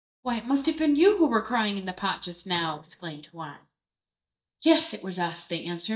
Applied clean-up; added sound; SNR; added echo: neural mask model DeepFilterNet 3.